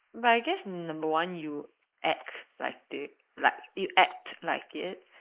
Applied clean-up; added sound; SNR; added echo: neural mask model Resemble Enhance denoiser.